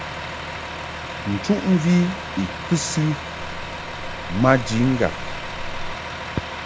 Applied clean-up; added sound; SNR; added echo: none; Livestock, farm animals, working animals + Truck; 6 dB; none.